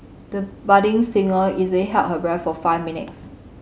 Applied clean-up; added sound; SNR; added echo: none; none; none; none.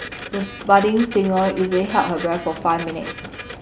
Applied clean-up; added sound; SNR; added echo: none; Printer; 13 dB; none.